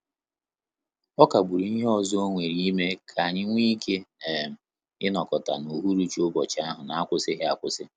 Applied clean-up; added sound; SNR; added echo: none; none; none; none.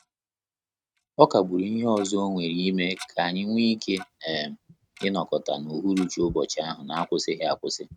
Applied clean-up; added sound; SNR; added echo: neural mask model RNNoise.